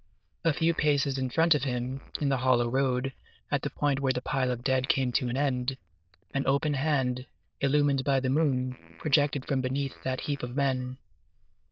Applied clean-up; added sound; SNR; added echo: neural diffusion model UNIVERSE++.